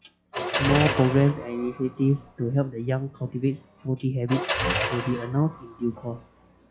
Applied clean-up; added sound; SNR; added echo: classical method log-MMSE.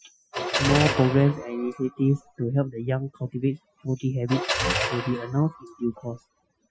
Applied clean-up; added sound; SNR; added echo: classical method Wiener filter.